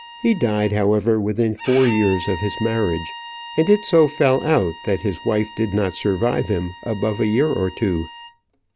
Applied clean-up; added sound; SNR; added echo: none; Bowed string instrument; 15 dB; none.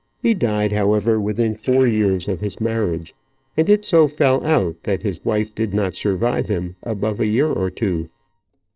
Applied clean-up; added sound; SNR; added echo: neural separator model SepFormer DNS4.